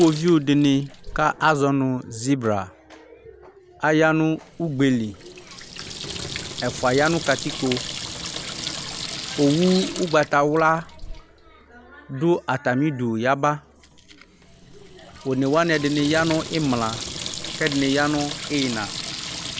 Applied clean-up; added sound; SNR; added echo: none; Sink (filling or washing) / Water tap, faucet; 11 dB; none.